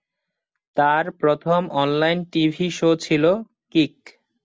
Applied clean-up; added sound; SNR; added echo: none; none; none; none.